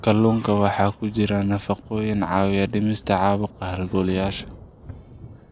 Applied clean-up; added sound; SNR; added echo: none; Thunder / Rain; 19 dB; none.